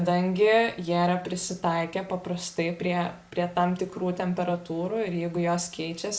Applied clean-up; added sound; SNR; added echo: none; none; none; none.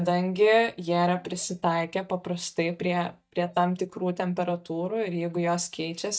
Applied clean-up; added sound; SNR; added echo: neural mask model DeepFilterNet 3.